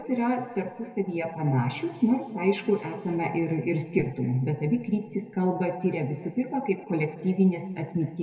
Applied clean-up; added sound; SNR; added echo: none; none; none; reverberation time 1.9 s.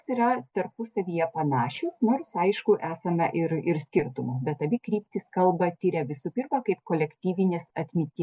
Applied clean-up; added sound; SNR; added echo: none; none; none; none.